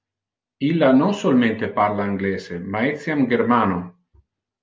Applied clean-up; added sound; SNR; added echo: none; none; none; none.